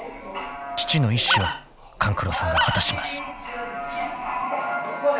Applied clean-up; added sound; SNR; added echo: none; Animal; 0 dB; none.